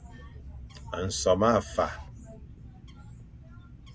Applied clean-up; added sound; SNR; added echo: none; Bird; 13 dB; none.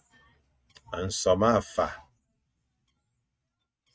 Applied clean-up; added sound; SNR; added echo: neural mask model RNNoise.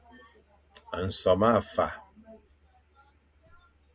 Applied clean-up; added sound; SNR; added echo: none; none; none; none.